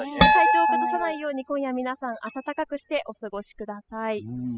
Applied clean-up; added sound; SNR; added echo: classical method spectral subtraction.